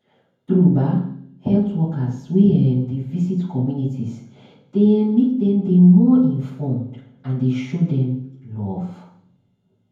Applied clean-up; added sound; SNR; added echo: none; none; none; reverberation time 0.9 s.